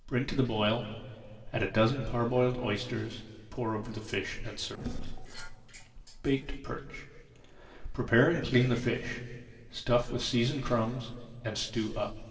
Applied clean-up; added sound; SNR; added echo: neural separator model SepFormer DNS4.